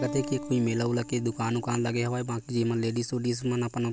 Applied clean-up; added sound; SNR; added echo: none; Acoustic guitar; 14 dB; none.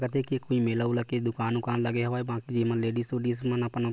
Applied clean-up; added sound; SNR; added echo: none; none; none; none.